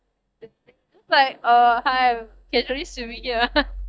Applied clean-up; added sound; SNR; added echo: neural mask model DeepFilterNet 3.